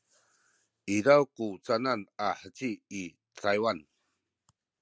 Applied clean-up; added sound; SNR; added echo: none; none; none; none.